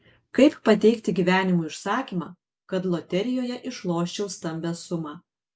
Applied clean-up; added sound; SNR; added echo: none; none; none; none.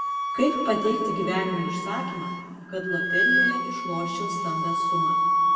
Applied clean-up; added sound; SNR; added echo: none; Wind instrument, woodwind instrument; -3 dB; reverberation time 2.2 s.